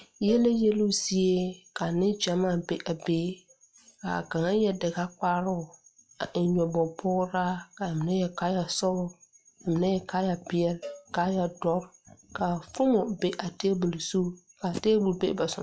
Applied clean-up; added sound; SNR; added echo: classical method log-MMSE.